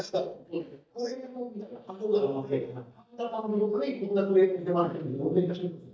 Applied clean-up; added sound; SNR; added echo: neural mask model DeepFilterNet 3.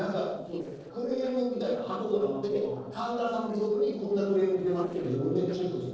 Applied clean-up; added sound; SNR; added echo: neural separator model SepFormer DNS4.